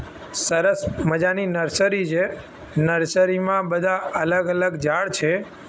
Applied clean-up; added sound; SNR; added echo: none; none; none; none.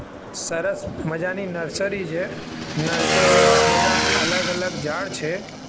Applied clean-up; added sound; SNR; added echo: none; Motorcycle / Engine; -4 dB; none.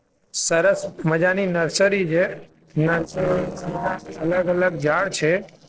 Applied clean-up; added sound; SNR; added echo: neural separator model SepFormer DNS4.